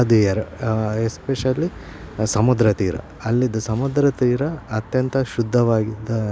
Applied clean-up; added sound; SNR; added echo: none; none; none; none.